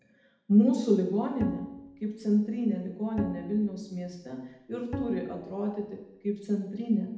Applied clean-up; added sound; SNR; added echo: none; Bowed string instrument; 13 dB; reverberation time 0.8 s.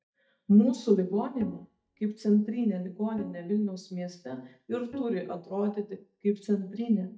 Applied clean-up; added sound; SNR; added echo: neural mask model DeepFilterNet 3.